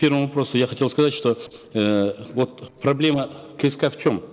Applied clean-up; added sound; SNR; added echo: neural separator model SepFormer DNS4.